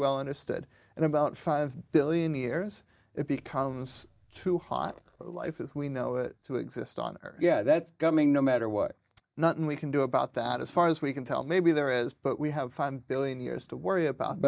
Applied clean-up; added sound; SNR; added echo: neural mask model DeepFilterNet 3.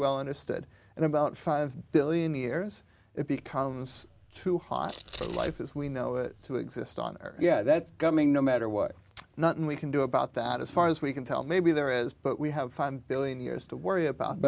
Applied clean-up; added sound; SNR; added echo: none; Domestic sounds, home sounds; 20 dB; none.